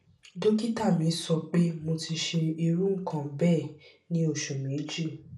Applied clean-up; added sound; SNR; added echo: none; none; none; reverberation time 0.3 s.